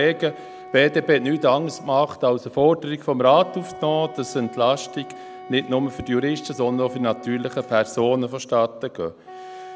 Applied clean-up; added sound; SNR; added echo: none; Wind instrument, woodwind instrument; 18 dB; none.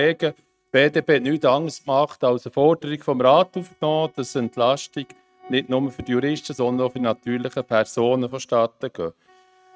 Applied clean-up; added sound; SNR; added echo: neural mask model RNNoise.